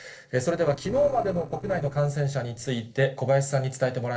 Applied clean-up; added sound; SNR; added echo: neural separator model SepFormer DNS4.